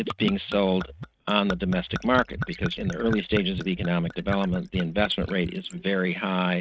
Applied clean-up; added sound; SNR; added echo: neural mask model RNNoise.